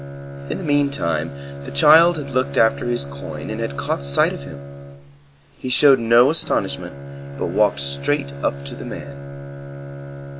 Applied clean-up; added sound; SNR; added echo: none; Bowed string instrument; 11 dB; none.